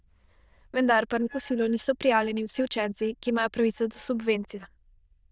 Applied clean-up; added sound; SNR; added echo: neural diffusion model UNIVERSE++.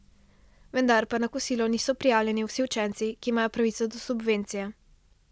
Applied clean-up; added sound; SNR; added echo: none; none; none; none.